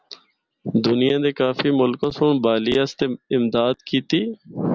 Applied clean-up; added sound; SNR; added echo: none; none; none; none.